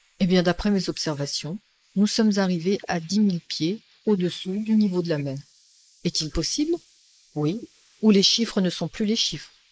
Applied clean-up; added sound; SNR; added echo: neural mask model Resemble Enhance denoiser.